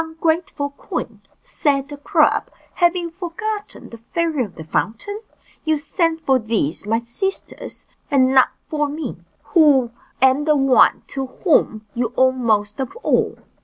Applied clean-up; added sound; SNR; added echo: none; none; none; none.